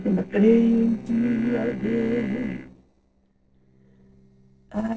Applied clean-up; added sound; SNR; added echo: neural separator model SepFormer DNS4.